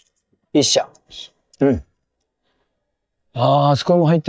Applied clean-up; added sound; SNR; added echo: neural mask model DeepFilterNet 3.